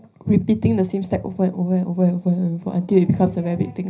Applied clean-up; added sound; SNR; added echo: none; none; none; reverberation time 0.4 s.